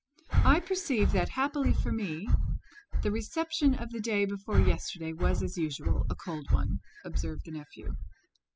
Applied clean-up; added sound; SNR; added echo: classical method spectral subtraction.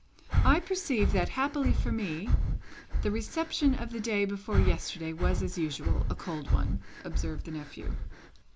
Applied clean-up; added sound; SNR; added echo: none; Breathing; -3 dB; none.